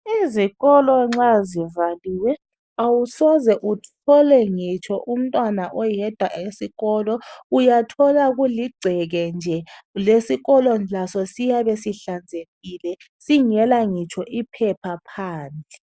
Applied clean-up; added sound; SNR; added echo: neural mask model Resemble Enhance denoiser.